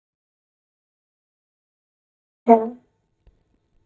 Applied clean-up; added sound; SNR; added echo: neural mask model DeepFilterNet 3.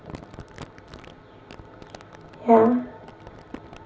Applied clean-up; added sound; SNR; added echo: none; Crumpling, crinkling; 19 dB; reverberation time 0.4 s.